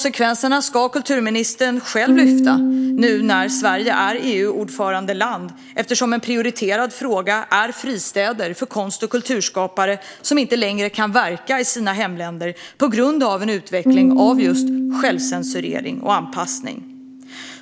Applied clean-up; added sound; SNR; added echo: none; Piano; 3 dB; none.